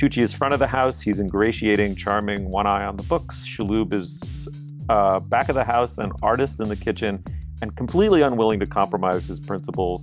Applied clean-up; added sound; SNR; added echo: none; Bass guitar; 12 dB; none.